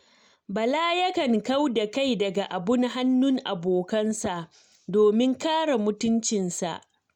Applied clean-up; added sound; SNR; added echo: none; none; none; none.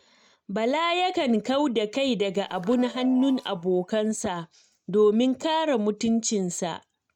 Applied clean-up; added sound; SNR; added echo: neural mask model RNNoise.